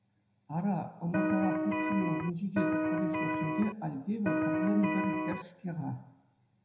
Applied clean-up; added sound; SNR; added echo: none; Electric guitar; -3 dB; reverberation time 0.8 s.